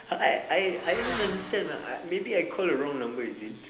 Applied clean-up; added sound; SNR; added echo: none; Motorcycle / Accelerating, revving, vroom; 12 dB; reverberation time 0.8 s.